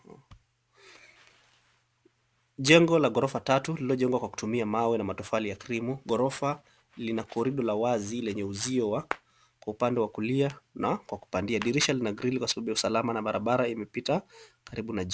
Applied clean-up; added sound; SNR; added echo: none; none; none; none.